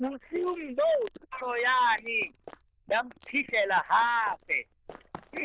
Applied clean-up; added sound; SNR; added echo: neural diffusion model UNIVERSE++.